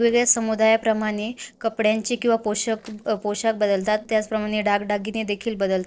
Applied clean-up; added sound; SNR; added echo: neural separator model SepFormer DNS4.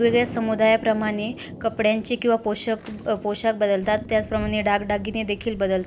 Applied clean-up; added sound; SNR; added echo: none; Thunder; 15 dB; none.